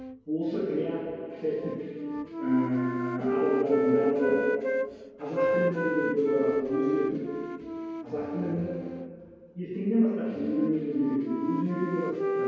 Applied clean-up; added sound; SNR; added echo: none; Wind instrument, woodwind instrument; 3 dB; reverberation time 2.2 s.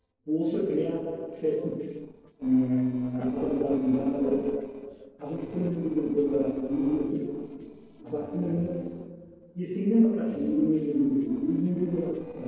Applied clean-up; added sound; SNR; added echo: neural separator model SepFormer DNS4.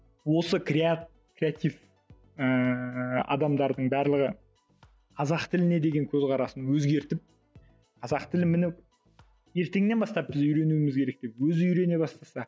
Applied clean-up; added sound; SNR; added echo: none; none; none; none.